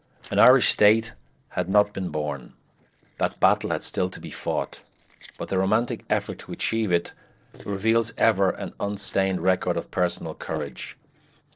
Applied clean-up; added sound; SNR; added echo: neural separator model SepFormer DNS4.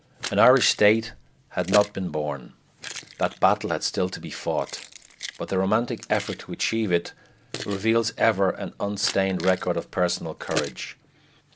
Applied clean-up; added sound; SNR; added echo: none; Keys jangling; 14 dB; none.